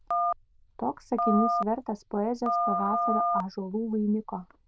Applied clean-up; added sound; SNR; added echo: neural diffusion model UNIVERSE++.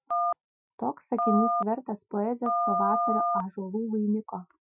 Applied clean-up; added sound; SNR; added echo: classical method Wiener filter.